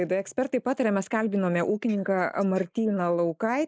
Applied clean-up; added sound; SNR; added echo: neural mask model Resemble Enhance denoiser.